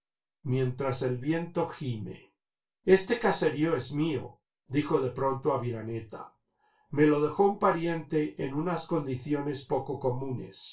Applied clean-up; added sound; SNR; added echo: none; none; none; reverberation time 0.2 s.